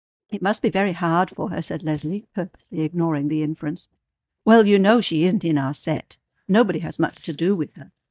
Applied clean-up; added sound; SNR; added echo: neural mask model DeepFilterNet 3.